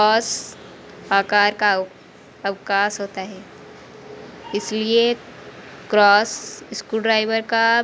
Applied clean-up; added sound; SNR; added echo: none; none; none; none.